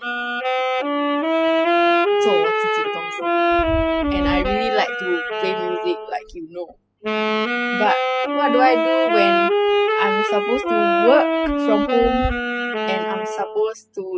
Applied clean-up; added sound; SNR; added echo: classical method spectral subtraction.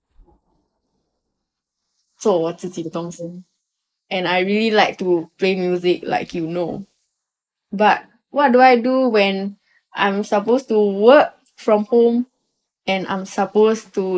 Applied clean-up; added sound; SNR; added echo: neural mask model Resemble Enhance denoiser.